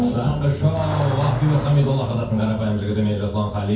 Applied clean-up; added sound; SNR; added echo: none; Accelerating, revving, vroom / Car; 10 dB; reverberation time 0.6 s.